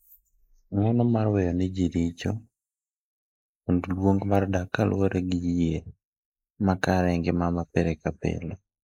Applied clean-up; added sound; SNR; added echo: neural mask model Resemble Enhance denoiser.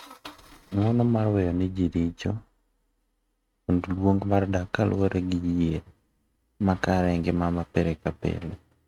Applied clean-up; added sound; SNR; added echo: neural mask model RNNoise.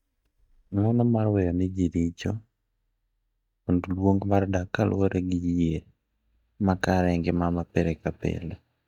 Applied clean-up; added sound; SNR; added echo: neural mask model DeepFilterNet 3.